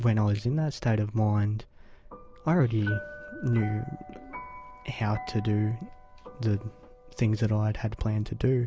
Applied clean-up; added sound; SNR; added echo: none; none; none; none.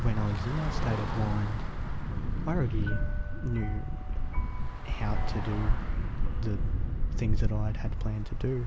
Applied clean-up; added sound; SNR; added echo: none; Traffic noise, roadway noise / Bus; -5 dB; none.